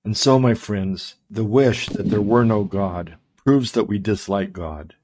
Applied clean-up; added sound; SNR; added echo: neural mask model RNNoise.